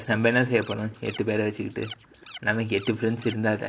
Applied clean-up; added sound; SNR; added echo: none; Scratching (performance technique); 14 dB; none.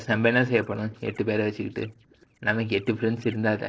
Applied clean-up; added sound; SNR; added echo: neural separator model SepFormer DNS4.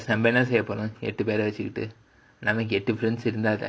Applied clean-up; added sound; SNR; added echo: none; none; none; none.